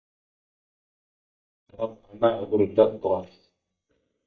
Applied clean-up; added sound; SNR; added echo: neural mask model DeepFilterNet 3.